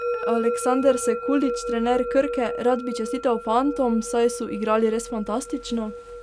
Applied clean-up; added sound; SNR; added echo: none; Musical instrument; 6 dB; none.